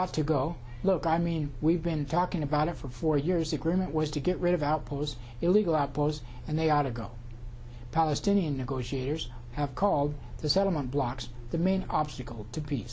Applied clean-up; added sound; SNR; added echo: none; none; none; none.